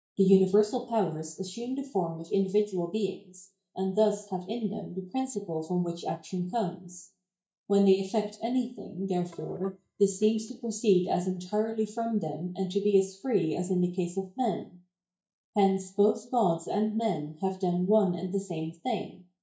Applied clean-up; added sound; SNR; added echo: neural mask model DeepFilterNet 3.